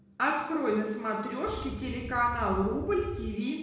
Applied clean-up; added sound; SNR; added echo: none; Wind; 9 dB; reverberation time 0.9 s.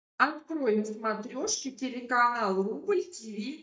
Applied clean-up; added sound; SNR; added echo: neural mask model DeepFilterNet 3.